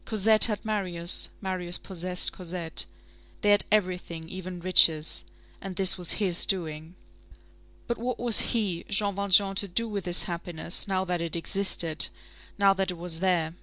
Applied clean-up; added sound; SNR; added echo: none; none; none; none.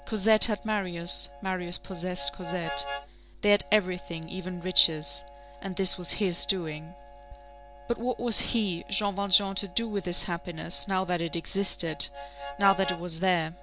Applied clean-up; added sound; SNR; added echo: none; Harmonica; 14 dB; none.